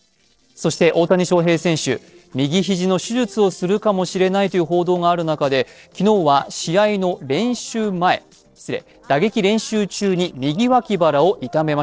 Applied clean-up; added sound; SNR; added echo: neural separator model SepFormer DNS4.